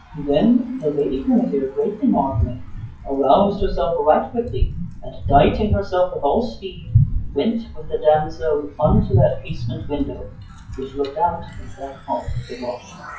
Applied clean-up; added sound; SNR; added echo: classical method WPE with log-MMSE.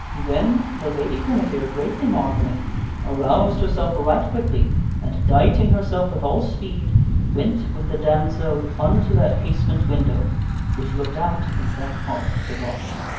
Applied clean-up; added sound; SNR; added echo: none; Thunder / Bicycle; -2 dB; reverberation time 0.9 s.